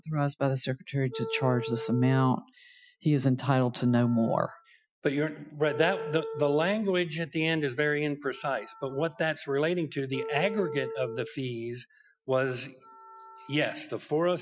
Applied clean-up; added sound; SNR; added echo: classical method Wiener filter.